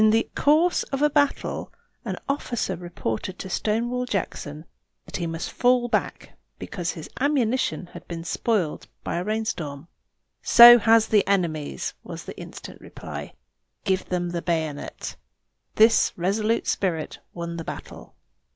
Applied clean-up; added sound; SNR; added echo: none; none; none; none.